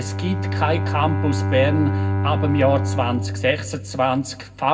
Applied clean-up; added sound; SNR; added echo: none; Bowed string instrument; 1 dB; reverberation time 0.3 s.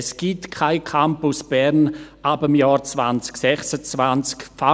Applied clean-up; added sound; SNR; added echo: none; none; none; none.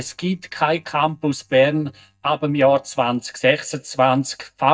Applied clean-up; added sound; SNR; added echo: neural mask model DeepFilterNet 3.